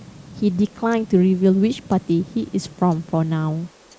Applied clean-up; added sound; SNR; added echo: neural mask model Resemble Enhance denoiser.